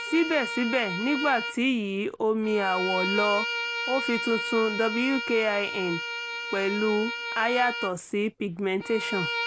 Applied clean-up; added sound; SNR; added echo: none; Bowed string instrument; 5 dB; none.